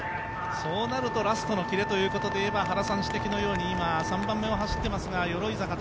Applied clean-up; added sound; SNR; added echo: none; Wind instrument, woodwind instrument; 7 dB; none.